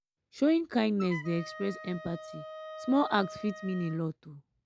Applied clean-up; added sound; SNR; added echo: none; Wind instrument, woodwind instrument; 13 dB; none.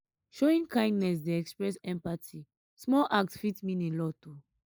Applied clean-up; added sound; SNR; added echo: neural mask model Resemble Enhance denoiser.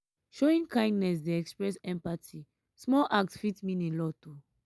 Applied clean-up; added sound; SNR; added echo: none; none; none; none.